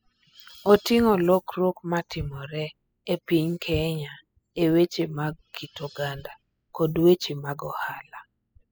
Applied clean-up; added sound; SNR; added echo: classical method spectral subtraction.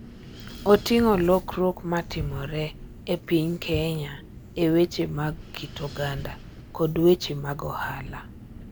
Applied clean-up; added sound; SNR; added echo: none; Wind; 15 dB; none.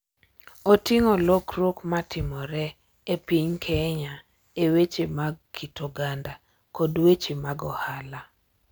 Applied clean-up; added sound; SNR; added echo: none; none; none; none.